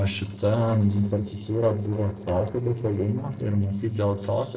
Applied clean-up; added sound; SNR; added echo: neural separator model SepFormer DNS4.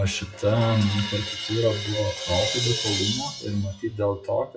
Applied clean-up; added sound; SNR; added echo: classical method WPE with log-MMSE.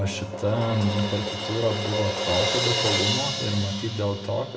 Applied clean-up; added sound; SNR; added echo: none; Crash cymbal; 2 dB; reverberation time 0.7 s.